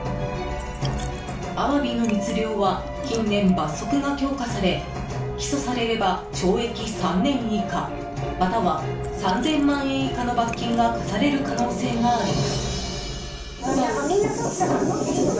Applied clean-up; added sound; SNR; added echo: none; Chewing, mastication; 16 dB; reverberation time 0.3 s.